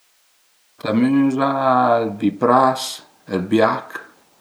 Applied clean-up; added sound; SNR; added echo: none; none; none; none.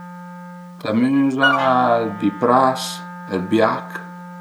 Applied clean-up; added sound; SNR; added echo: none; Wind instrument, woodwind instrument; 9 dB; none.